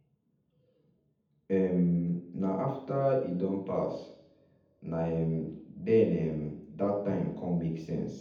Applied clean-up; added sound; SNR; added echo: none; none; none; reverberation time 0.8 s.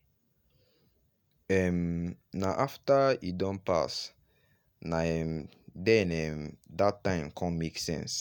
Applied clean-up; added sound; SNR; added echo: none; none; none; none.